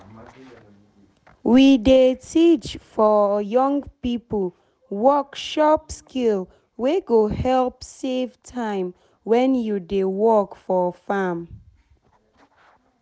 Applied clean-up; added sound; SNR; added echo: none; none; none; none.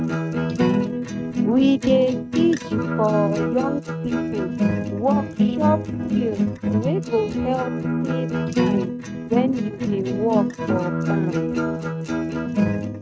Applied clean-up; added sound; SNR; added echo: neural mask model RNNoise.